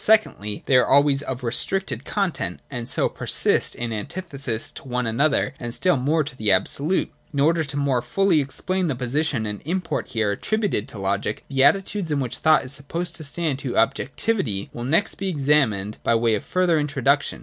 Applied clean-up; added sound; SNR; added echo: none; none; none; none.